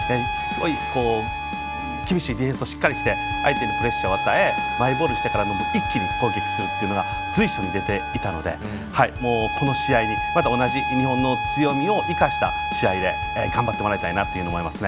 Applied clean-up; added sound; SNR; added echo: none; Bowed string instrument; 3 dB; none.